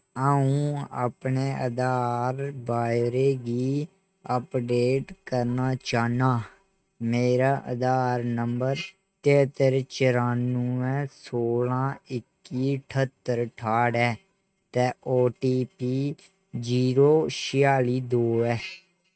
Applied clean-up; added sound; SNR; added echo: neural mask model RNNoise.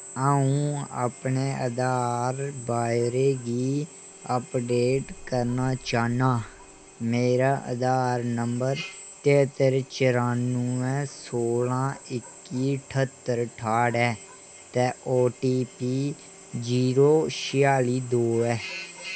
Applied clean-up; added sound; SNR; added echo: none; Wind + Drill; 16 dB; none.